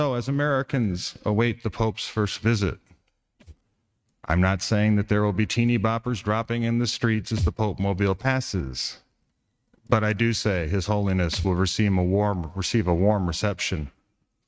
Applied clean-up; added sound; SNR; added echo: neural mask model RNNoise.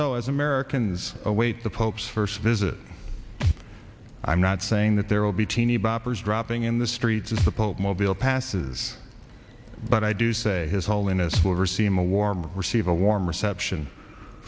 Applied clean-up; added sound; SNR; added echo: none; Thump, thud; 11 dB; none.